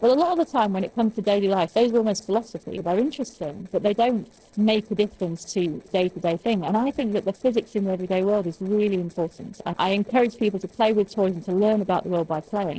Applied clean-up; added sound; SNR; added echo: neural separator model SepFormer DNS4.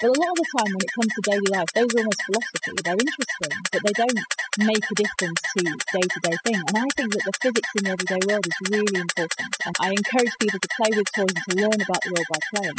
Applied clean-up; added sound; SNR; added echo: classical method spectral subtraction.